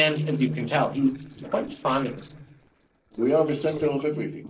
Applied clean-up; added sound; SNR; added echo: neural separator model SepFormer DNS4.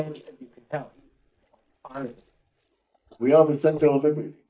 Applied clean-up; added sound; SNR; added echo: neural mask model DeepFilterNet 3.